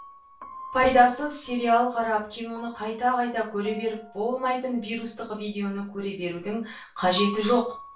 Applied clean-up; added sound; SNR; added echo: none; Piano; 18 dB; reverberation time 0.3 s.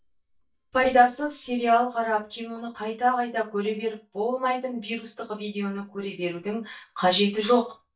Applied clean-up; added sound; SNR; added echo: neural mask model DeepFilterNet 3.